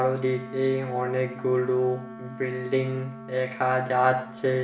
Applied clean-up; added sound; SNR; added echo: none; Wind instrument, woodwind instrument; 15 dB; reverberation time 0.7 s.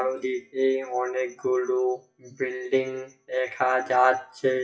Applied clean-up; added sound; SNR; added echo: classical method WPE with log-MMSE.